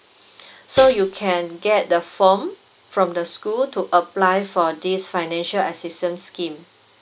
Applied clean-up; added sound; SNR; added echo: none; Hi-hat; 10 dB; none.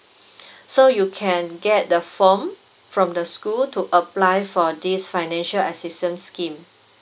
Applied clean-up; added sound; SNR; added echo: none; none; none; none.